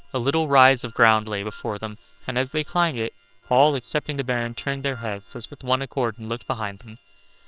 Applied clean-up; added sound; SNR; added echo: neural separator model SepFormer WHAM!.